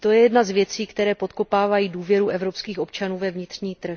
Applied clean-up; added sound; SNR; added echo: none; none; none; none.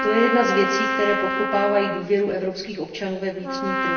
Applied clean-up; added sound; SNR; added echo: none; Trumpet; 3 dB; reverberation time 1.4 s.